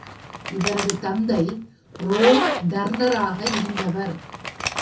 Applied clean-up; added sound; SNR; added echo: none; Zipper (clothing); 6 dB; reverberation time 0.3 s.